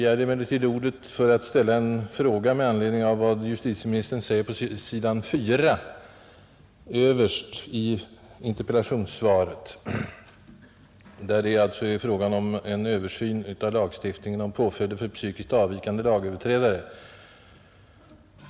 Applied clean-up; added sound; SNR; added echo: none; none; none; none.